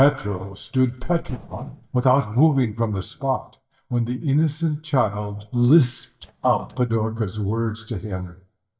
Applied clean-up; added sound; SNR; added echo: neural mask model DeepFilterNet 3.